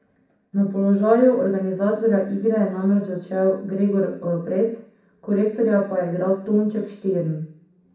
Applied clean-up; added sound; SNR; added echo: none; none; none; reverberation time 0.6 s.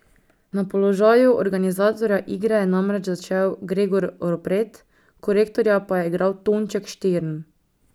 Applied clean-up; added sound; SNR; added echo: none; none; none; none.